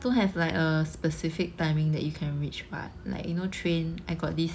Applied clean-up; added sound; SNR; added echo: none; none; none; none.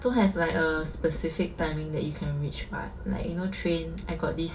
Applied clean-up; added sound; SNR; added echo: none; Thunder / Rain; 15 dB; reverberation time 0.2 s.